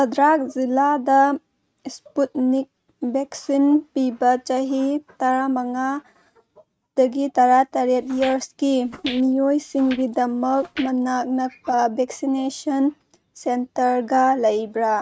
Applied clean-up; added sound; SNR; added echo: neural mask model RNNoise.